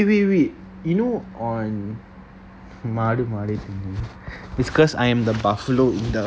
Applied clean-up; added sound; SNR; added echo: none; none; none; none.